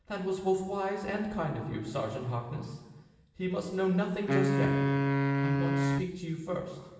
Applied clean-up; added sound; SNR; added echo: none; Wind instrument, woodwind instrument; -4 dB; reverberation time 1.3 s.